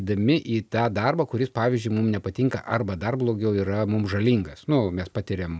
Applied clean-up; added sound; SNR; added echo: none; none; none; none.